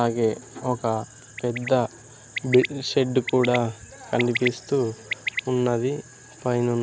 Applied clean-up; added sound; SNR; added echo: none; Bird; 12 dB; none.